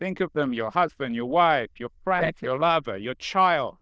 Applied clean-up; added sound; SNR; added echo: neural diffusion model UNIVERSE++.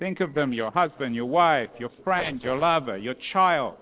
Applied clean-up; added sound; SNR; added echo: neural separator model SepFormer DNS4.